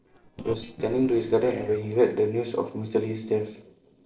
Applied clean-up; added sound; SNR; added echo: neural separator model SepFormer DNS4.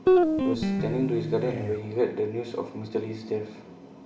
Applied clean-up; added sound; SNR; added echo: none; Guitar; -5 dB; reverberation time 0.6 s.